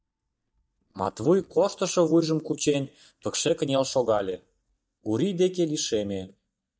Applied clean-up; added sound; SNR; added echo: neural mask model DeepFilterNet 3.